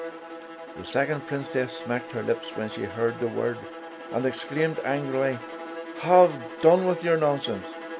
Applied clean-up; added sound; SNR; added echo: none; Bowed string instrument; 12 dB; none.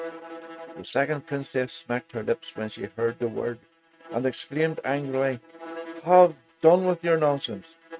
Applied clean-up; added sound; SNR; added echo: neural mask model RNNoise.